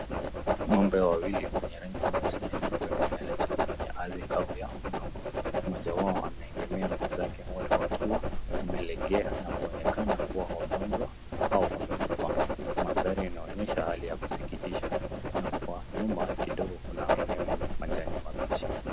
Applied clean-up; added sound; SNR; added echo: none; Writing; -4 dB; none.